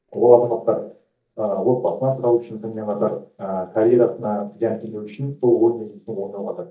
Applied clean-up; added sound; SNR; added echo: neural mask model DeepFilterNet 3.